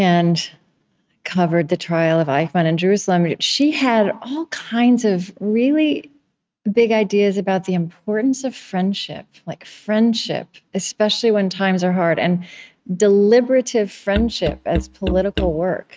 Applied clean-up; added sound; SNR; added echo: neural mask model RNNoise.